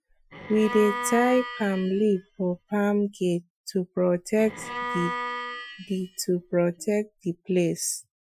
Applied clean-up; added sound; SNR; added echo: classical method Wiener filter.